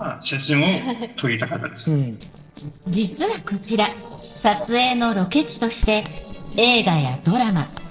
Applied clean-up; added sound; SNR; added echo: neural separator model SepFormer DNS4.